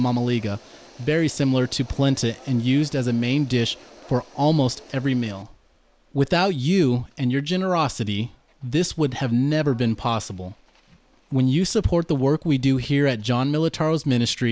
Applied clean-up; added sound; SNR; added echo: none; none; none; none.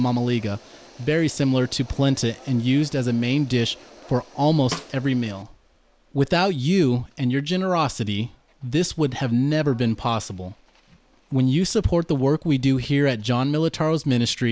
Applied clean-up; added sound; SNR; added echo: none; Snare drum; 14 dB; none.